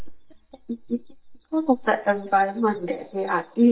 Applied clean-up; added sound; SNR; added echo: neural mask model DeepFilterNet 3.